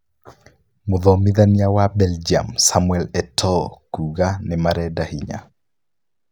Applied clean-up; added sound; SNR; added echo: none; none; none; none.